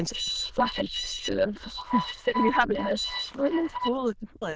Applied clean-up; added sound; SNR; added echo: neural diffusion model UNIVERSE++.